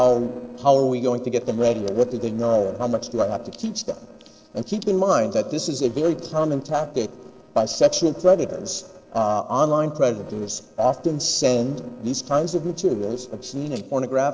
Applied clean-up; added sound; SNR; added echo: neural separator model SepFormer DNS4.